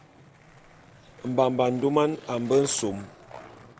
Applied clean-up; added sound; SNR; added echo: none; Skateboard; 19 dB; none.